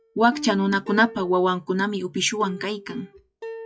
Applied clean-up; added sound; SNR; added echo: classical method log-MMSE.